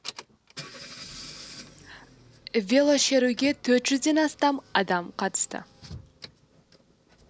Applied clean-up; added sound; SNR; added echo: none; Engine / Car; 19 dB; none.